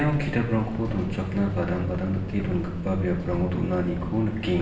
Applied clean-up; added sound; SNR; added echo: none; Subway, metro, underground; 8 dB; reverberation time 0.9 s.